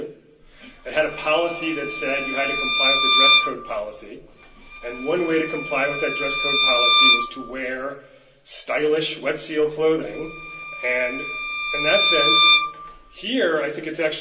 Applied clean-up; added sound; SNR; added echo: none; Bowed string instrument; -4 dB; reverberation time 0.3 s.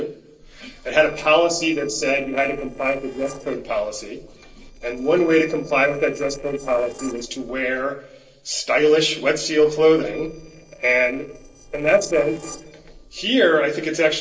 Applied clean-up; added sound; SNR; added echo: neural separator model SepFormer DNS4.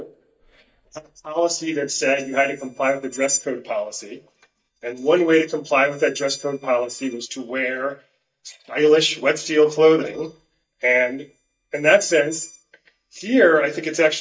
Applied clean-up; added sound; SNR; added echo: neural mask model DeepFilterNet 3.